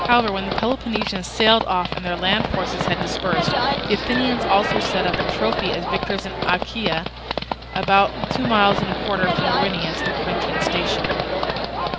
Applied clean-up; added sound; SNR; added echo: none; Livestock, farm animals, working animals; 1 dB; none.